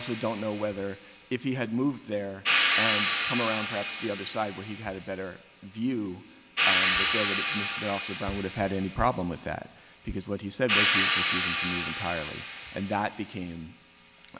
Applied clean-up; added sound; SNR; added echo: none; Hi-hat; -3 dB; none.